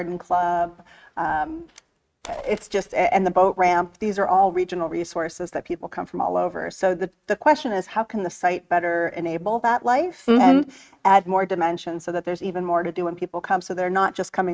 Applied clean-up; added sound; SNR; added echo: neural mask model RNNoise.